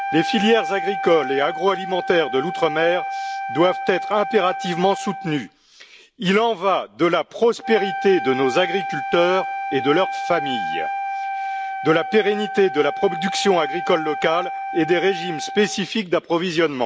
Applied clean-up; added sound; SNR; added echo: none; Wind instrument, woodwind instrument; 7 dB; none.